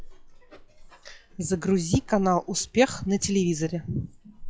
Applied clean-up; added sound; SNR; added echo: classical method log-MMSE.